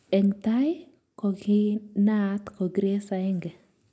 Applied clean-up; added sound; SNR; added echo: none; none; none; none.